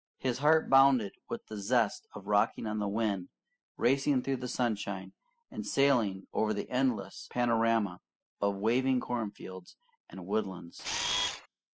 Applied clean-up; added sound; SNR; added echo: classical method spectral subtraction.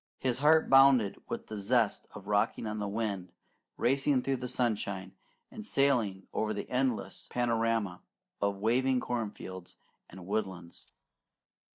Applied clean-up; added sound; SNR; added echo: neural mask model DeepFilterNet 3.